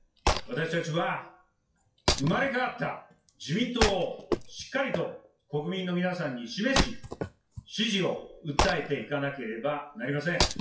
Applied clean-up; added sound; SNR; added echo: classical method WPE with log-MMSE.